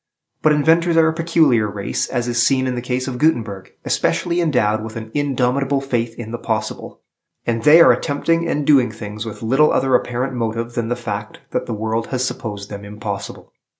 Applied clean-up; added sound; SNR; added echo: none; none; none; none.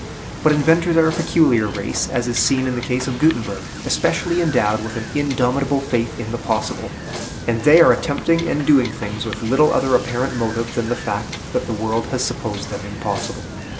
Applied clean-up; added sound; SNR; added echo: none; Wind / Boat, Water vehicle; 10 dB; none.